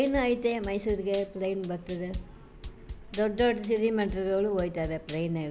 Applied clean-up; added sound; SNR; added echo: none; Drum kit; 14 dB; none.